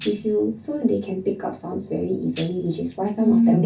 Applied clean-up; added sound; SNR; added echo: none; Tambourine; 3 dB; reverberation time 0.3 s.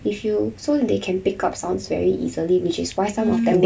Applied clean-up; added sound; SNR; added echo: none; none; none; none.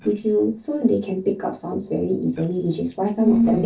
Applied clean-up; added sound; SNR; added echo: neural separator model SepFormer DNS4.